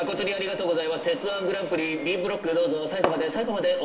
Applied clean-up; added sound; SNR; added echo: none; Fireworks; 11 dB; reverberation time 0.4 s.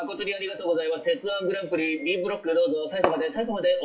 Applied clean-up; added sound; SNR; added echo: classical method WPE with log-MMSE.